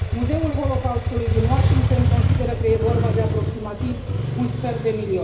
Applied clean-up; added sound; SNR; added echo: none; Motorcycle; -4 dB; reverberation time 0.5 s.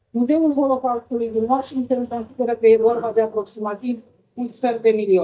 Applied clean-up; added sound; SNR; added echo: neural mask model DeepFilterNet 3.